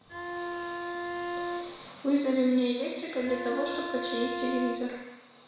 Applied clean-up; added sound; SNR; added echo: none; Bowed string instrument; 4 dB; reverberation time 1.1 s.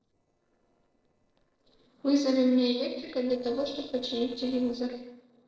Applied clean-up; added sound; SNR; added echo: neural separator model SepFormer DNS4.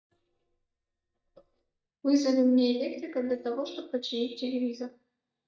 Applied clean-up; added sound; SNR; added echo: neural mask model DeepFilterNet 3.